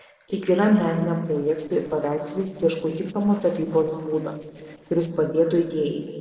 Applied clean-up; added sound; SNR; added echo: neural separator model SepFormer DNS4.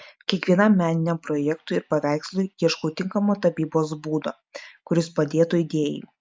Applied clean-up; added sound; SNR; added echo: none; none; none; none.